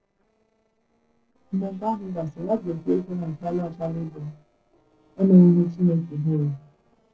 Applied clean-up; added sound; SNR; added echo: neural separator model SepFormer DNS4.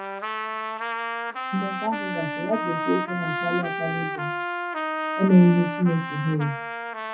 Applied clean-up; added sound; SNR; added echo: none; Trumpet; 4 dB; reverberation time 0.3 s.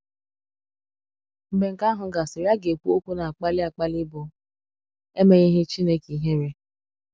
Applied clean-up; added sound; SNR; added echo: none; none; none; none.